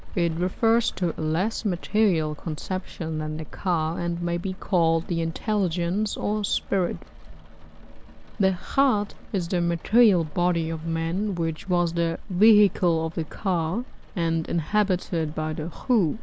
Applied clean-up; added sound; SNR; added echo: none; Rain; 12 dB; none.